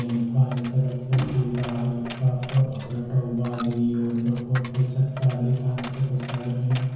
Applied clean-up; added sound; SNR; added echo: none; Coin (dropping); 17 dB; reverberation time 0.9 s.